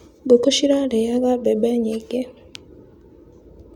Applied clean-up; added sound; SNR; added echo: none; none; none; none.